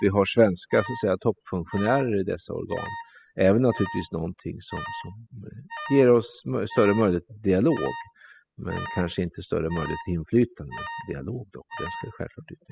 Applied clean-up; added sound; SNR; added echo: classical method spectral subtraction.